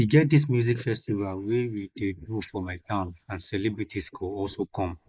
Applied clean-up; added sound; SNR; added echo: neural mask model Resemble Enhance denoiser.